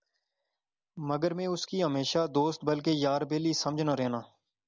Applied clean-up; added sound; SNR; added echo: none; none; none; none.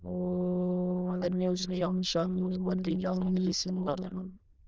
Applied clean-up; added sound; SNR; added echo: neural diffusion model UNIVERSE++.